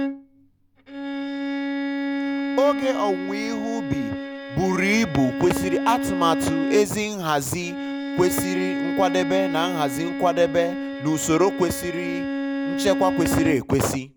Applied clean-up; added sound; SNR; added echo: none; Bowed string instrument; 3 dB; none.